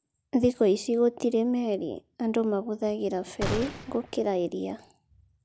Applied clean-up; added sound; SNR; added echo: none; Gunshot, gunfire; 9 dB; none.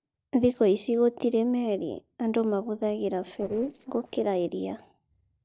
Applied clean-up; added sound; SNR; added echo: neural separator model SepFormer DNS4.